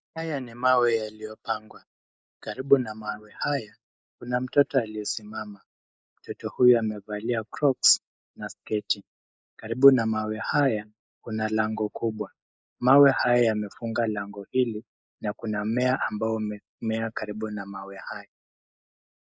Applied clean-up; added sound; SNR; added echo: neural mask model Resemble Enhance denoiser.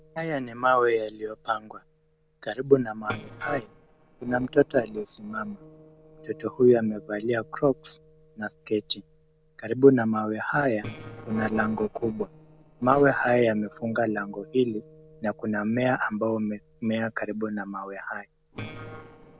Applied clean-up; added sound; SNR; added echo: neural separator model SepFormer DNS4.